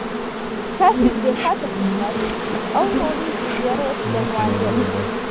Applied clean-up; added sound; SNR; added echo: none; Insect; -2 dB; none.